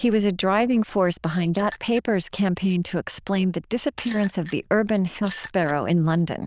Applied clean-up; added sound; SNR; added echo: neural diffusion model UNIVERSE++.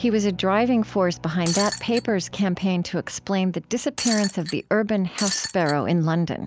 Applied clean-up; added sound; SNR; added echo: none; Shatter; 8 dB; none.